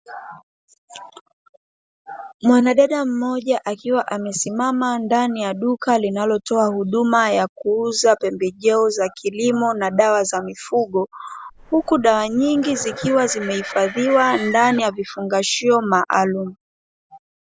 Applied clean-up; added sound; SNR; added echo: none; Livestock, farm animals, working animals; 13 dB; none.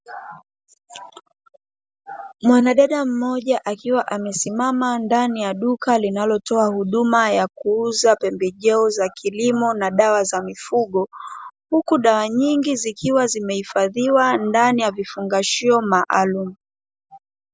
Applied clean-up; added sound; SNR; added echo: none; none; none; none.